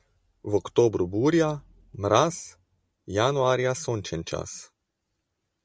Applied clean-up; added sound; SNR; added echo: none; none; none; none.